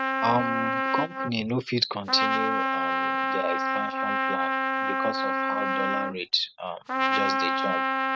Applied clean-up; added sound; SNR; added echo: neural mask model RNNoise.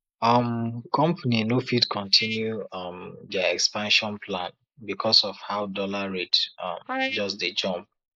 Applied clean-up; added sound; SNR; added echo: neural mask model Resemble Enhance denoiser.